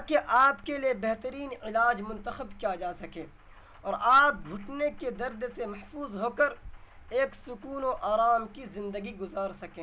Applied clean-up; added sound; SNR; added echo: none; none; none; none.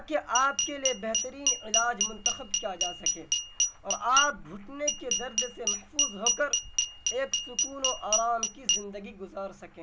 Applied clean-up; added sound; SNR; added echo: none; Glass; -3 dB; none.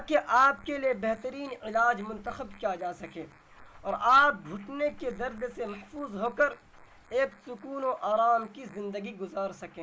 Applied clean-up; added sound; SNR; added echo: neural mask model Resemble Enhance denoiser.